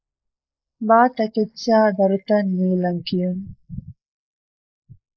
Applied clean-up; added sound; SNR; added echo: neural mask model Resemble Enhance denoiser.